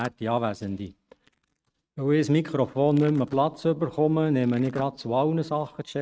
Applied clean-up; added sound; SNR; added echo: neural mask model RNNoise.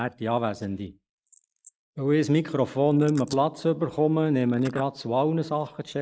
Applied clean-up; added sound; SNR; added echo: neural mask model Resemble Enhance denoiser.